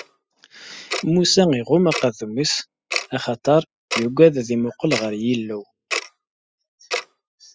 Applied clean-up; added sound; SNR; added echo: classical method spectral subtraction.